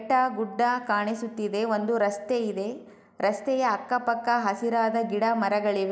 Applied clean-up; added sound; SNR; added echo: none; none; none; none.